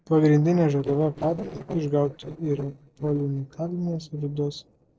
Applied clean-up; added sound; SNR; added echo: neural separator model SepFormer DNS4.